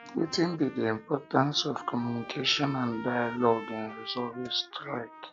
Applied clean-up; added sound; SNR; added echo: none; Trumpet; 16 dB; none.